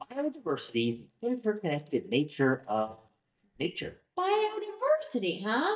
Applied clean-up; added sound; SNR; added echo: neural mask model DeepFilterNet 3.